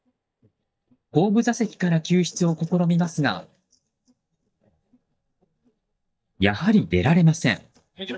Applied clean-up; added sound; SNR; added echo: neural mask model DeepFilterNet 3.